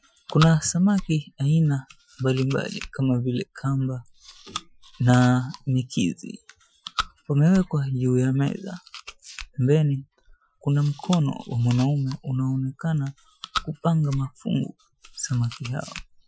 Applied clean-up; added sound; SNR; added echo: classical method Wiener filter.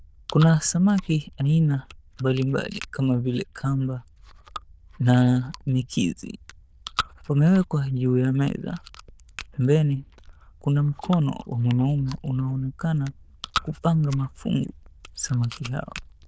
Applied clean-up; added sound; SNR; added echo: neural diffusion model UNIVERSE++.